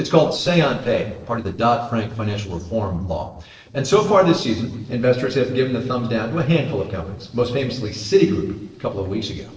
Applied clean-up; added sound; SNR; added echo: neural separator model SepFormer DNS4.